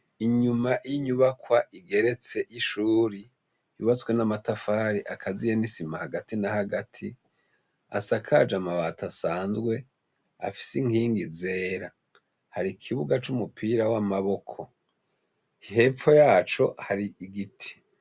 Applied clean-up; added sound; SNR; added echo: none; none; none; none.